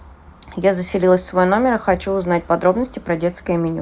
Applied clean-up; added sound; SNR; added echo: none; none; none; none.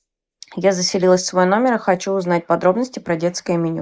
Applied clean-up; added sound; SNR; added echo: neural mask model Resemble Enhance denoiser.